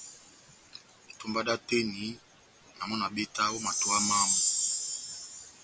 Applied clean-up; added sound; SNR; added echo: none; Chime; -1 dB; none.